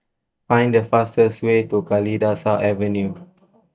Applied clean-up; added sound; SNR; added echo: neural mask model DeepFilterNet 3.